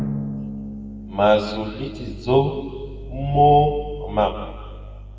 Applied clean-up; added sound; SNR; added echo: none; Drum; 13 dB; reverberation time 1.6 s.